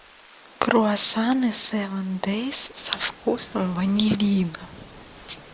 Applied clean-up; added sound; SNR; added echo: neural mask model Resemble Enhance denoiser.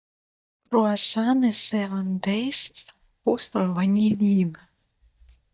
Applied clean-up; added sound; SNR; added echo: neural mask model DeepFilterNet 3.